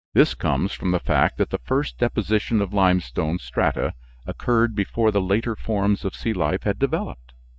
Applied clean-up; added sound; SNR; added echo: neural mask model DeepFilterNet 3.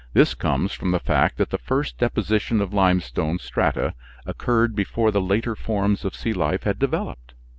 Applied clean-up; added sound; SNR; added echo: none; none; none; none.